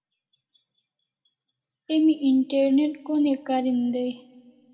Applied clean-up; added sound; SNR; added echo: none; none; none; reverberation time 1.1 s.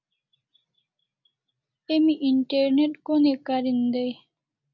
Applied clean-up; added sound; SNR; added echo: none; none; none; none.